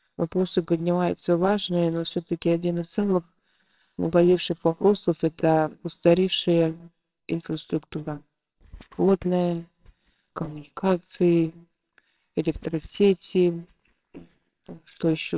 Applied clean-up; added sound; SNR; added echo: neural separator model SepFormer WHAMR!.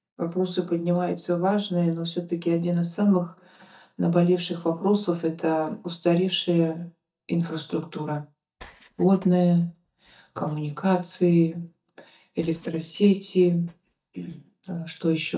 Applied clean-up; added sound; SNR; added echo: neural mask model DeepFilterNet 3.